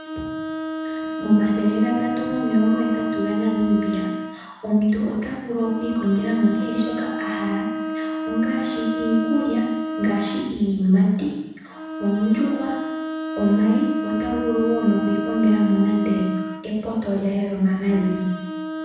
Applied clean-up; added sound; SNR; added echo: none; Bowed string instrument; 6 dB; reverberation time 1.1 s.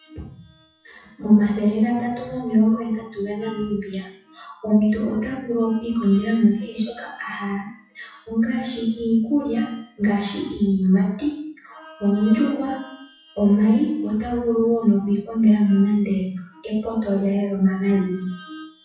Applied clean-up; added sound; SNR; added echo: classical method WPE with log-MMSE.